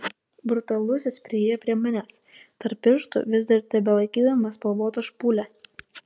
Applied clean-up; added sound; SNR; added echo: none; none; none; none.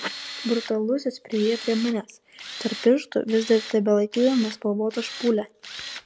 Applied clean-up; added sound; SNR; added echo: none; Tools; 14 dB; none.